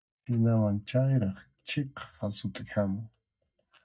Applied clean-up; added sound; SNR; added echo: neural mask model DeepFilterNet 3.